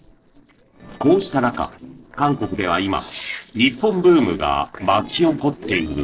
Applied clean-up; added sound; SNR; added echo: neural separator model SepFormer DNS4.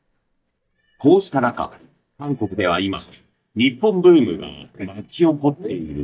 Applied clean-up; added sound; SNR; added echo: neural mask model DeepFilterNet 3.